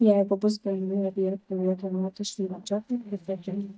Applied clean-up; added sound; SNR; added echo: neural mask model DeepFilterNet 3.